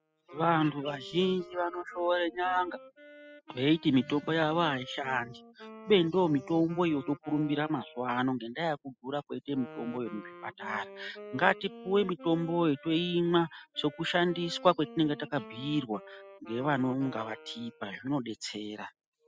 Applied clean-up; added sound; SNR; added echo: classical method spectral subtraction.